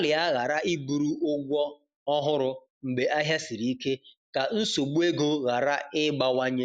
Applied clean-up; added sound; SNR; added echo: none; none; none; none.